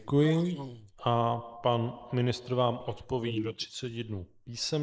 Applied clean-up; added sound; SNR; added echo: neural mask model Resemble Enhance denoiser.